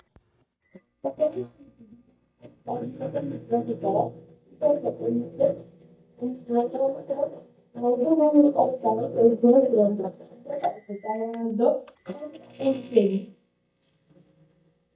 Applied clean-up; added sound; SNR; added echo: neural mask model DeepFilterNet 3.